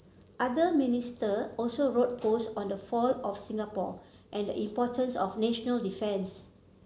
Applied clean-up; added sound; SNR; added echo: none; Chime; 8 dB; none.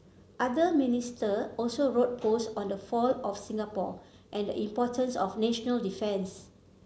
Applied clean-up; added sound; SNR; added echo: none; none; none; none.